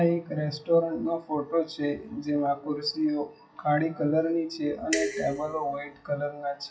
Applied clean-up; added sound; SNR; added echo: classical method WPE with log-MMSE.